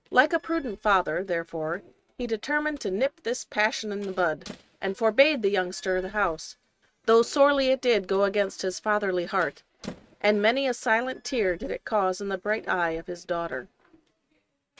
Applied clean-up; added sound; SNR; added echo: neural mask model RNNoise.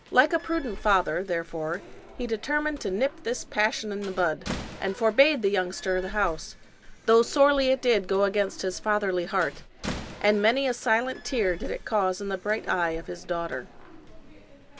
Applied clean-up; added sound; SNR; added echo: none; Slam; 14 dB; none.